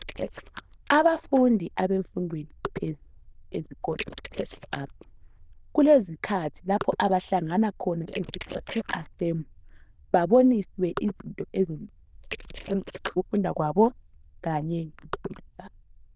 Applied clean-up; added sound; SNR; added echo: neural diffusion model UNIVERSE++.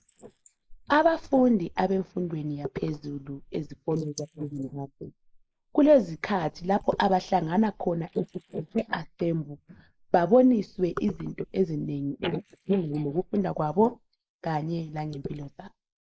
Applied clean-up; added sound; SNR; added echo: neural mask model Resemble Enhance denoiser.